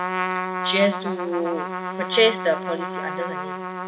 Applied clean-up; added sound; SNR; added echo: none; Trumpet; 4 dB; none.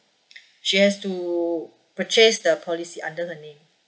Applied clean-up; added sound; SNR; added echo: none; none; none; none.